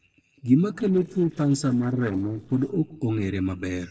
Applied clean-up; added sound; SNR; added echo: neural separator model SepFormer DNS4.